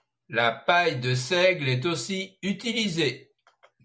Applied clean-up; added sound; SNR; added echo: none; none; none; none.